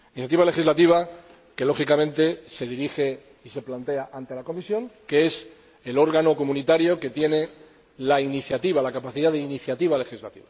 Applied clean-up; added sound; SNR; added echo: none; none; none; none.